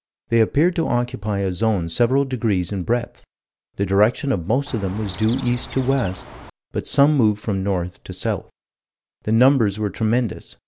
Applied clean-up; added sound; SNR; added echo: none; Chirp, tweet; 14 dB; none.